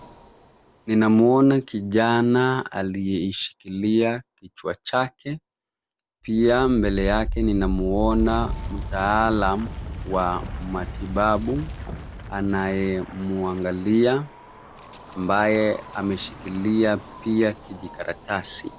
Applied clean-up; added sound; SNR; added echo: none; Wind; 11 dB; none.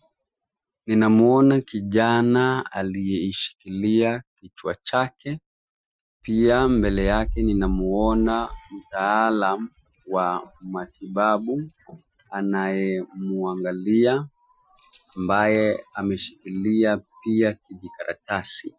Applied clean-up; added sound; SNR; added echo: classical method Wiener filter.